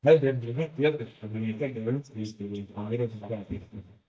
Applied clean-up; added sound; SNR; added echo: neural mask model DeepFilterNet 3.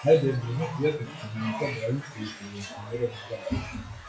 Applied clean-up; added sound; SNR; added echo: classical method WPE with log-MMSE.